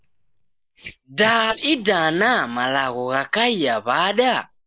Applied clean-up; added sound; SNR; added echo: neural mask model Resemble Enhance denoiser.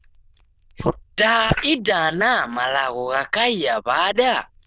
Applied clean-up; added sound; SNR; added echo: neural diffusion model UNIVERSE++.